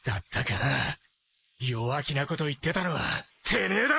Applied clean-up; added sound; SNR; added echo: neural mask model Resemble Enhance denoiser.